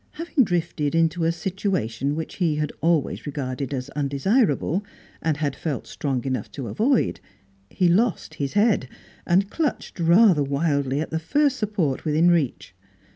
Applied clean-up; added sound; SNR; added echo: none; none; none; none.